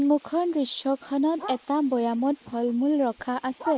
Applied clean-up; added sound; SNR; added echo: neural mask model Resemble Enhance denoiser.